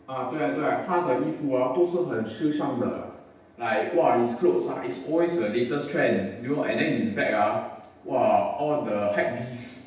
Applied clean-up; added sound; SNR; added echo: none; none; none; reverberation time 0.9 s.